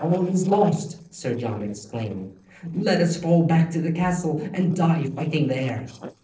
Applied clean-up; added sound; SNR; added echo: neural separator model SepFormer DNS4.